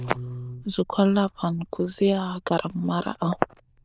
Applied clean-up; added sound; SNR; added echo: neural diffusion model UNIVERSE++.